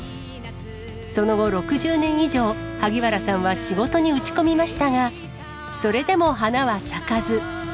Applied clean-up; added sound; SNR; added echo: none; Wind instrument, woodwind instrument; 13 dB; none.